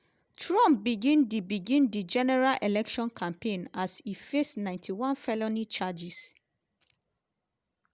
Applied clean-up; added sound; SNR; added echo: none; none; none; none.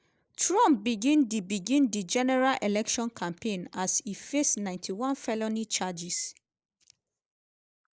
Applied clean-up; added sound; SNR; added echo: neural mask model Resemble Enhance denoiser.